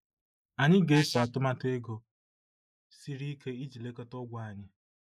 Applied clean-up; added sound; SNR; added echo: neural mask model Resemble Enhance denoiser.